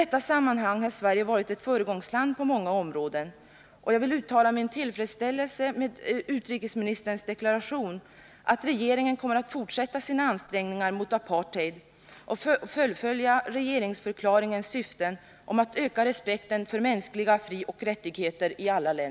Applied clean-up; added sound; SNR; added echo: none; none; none; none.